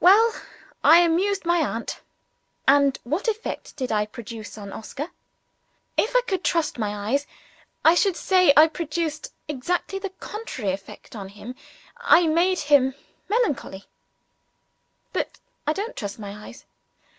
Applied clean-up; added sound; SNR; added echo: none; none; none; none.